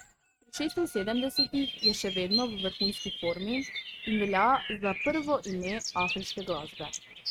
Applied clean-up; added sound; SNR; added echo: neural mask model RNNoise.